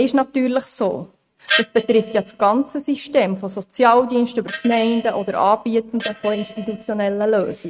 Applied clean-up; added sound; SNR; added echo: neural mask model RNNoise.